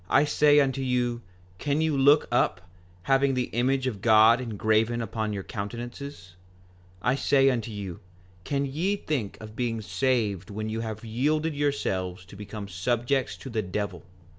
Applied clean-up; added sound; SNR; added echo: none; none; none; none.